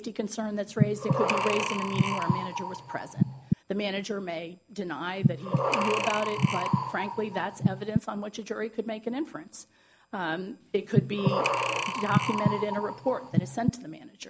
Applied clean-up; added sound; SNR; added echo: none; Breathing; -4 dB; none.